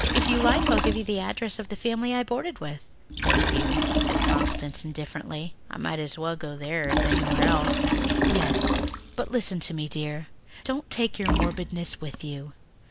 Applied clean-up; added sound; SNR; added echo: none; Liquid; -3 dB; none.